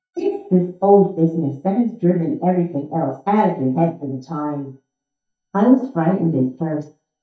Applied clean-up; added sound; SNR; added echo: neural mask model DeepFilterNet 3.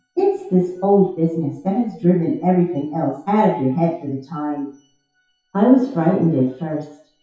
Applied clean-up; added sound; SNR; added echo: classical method WPE with log-MMSE.